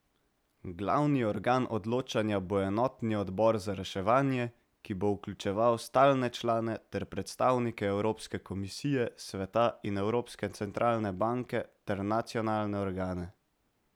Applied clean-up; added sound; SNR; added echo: none; none; none; none.